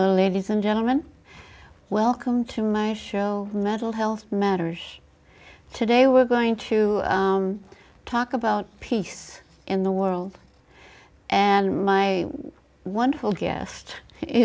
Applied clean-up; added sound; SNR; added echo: none; none; none; none.